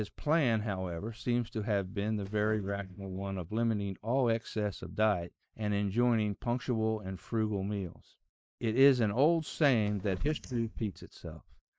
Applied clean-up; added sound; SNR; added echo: neural mask model DeepFilterNet 3.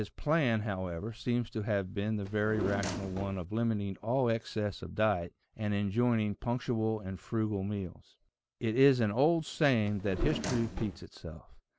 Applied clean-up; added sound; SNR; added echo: none; Drawer open or close; 7 dB; none.